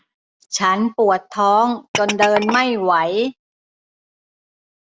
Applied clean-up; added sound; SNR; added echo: none; Glass; 9 dB; none.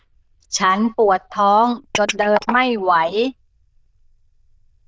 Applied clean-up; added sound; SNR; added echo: neural diffusion model UNIVERSE++.